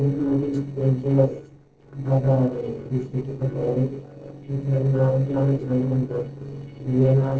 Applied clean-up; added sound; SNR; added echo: neural separator model SepFormer DNS4.